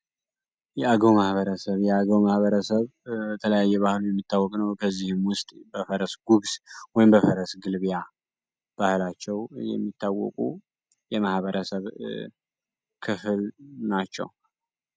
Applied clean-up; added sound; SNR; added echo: none; none; none; none.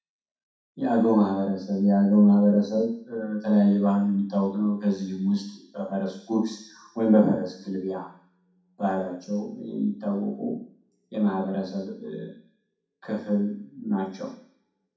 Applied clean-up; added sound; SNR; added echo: none; none; none; reverberation time 0.6 s.